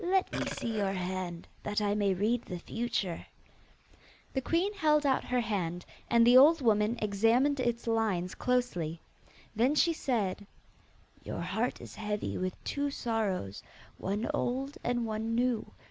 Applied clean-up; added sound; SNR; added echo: none; Burping, eructation; 10 dB; none.